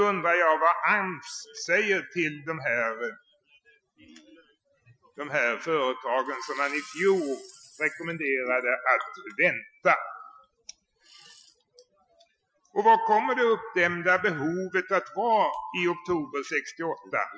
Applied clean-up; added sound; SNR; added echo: classical method Wiener filter.